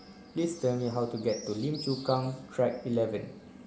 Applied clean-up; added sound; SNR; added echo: none; Bird; 18 dB; none.